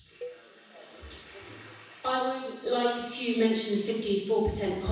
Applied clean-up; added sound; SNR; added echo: none; Cowbell; 19 dB; reverberation time 1.1 s.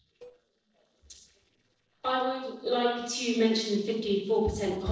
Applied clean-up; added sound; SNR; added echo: neural separator model SepFormer DNS4.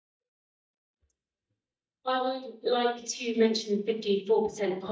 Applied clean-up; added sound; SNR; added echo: neural mask model DeepFilterNet 3.